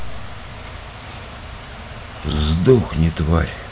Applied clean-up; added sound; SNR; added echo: none; none; none; none.